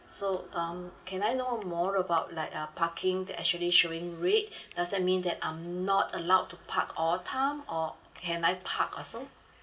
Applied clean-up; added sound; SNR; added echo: none; none; none; none.